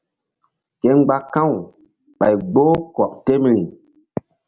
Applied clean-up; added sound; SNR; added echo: none; none; none; none.